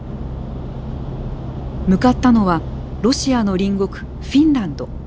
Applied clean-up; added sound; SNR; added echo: none; none; none; none.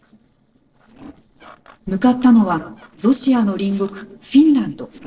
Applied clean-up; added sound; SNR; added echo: neural separator model SepFormer DNS4.